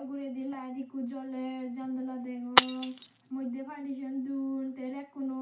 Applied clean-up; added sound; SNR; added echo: none; Shatter; -2 dB; reverberation time 0.3 s.